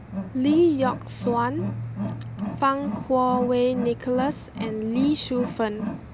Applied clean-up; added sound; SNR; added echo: none; Wild animals; 7 dB; none.